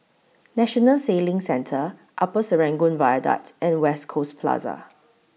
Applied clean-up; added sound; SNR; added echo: none; none; none; none.